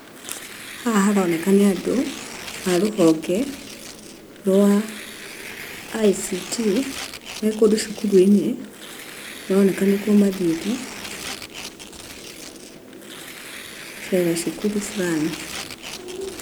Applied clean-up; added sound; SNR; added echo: none; Tearing; 14 dB; none.